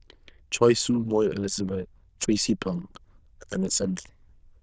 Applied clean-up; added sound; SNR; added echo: neural diffusion model UNIVERSE++.